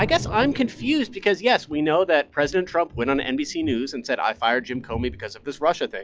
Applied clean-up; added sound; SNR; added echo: classical method log-MMSE.